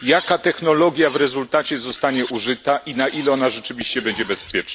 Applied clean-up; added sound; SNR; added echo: none; Cutlery, silverware; 12 dB; none.